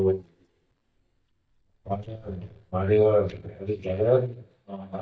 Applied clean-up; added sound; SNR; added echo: neural mask model DeepFilterNet 3.